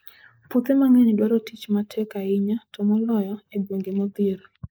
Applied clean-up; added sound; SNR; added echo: neural mask model Resemble Enhance denoiser.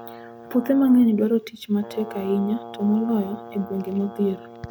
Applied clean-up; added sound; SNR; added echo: none; Brass instrument; 16 dB; none.